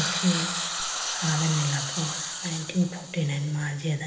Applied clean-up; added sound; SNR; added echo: none; Hiss; 3 dB; reverberation time 1.1 s.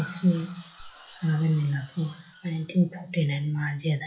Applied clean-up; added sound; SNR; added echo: classical method WPE with log-MMSE.